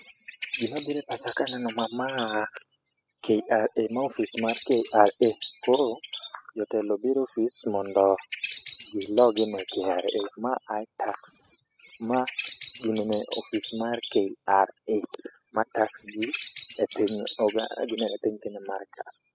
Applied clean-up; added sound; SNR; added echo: classical method spectral subtraction.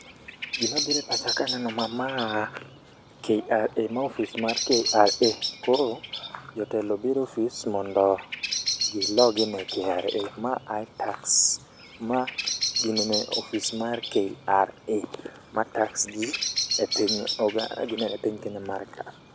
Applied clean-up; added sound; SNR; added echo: none; Bird vocalization, bird call, bird song; 6 dB; none.